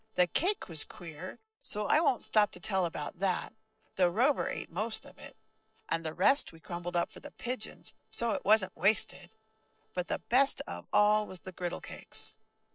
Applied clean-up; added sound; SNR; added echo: neural separator model SepFormer DNS4.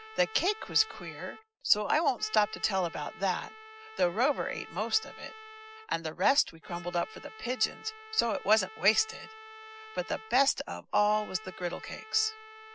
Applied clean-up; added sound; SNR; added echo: none; Trumpet; 17 dB; none.